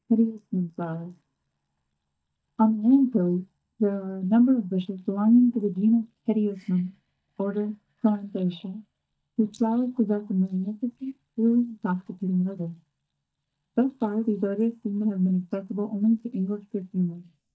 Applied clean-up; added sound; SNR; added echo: neural mask model DeepFilterNet 3.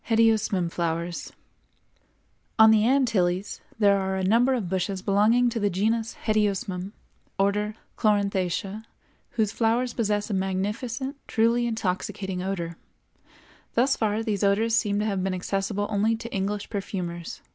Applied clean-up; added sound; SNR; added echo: none; none; none; none.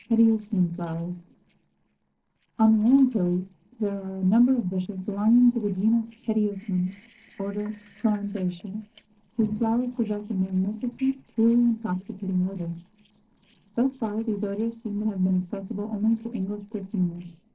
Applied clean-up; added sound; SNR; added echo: neural separator model SepFormer DNS4.